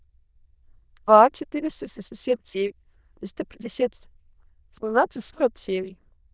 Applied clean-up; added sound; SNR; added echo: neural diffusion model UNIVERSE++.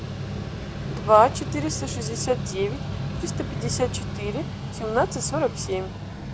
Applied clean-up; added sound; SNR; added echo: none; Mechanical fan; 4 dB; none.